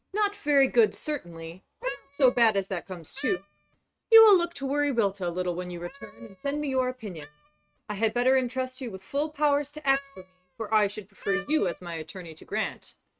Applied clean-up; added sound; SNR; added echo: neural mask model RNNoise.